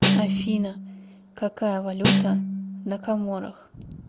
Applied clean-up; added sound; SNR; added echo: none; Snare drum; -3 dB; none.